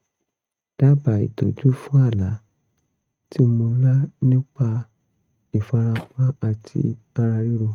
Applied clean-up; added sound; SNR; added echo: neural mask model RNNoise.